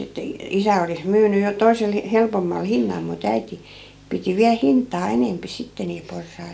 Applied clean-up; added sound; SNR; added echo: none; none; none; none.